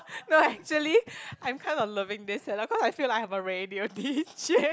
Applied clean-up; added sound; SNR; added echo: none; none; none; none.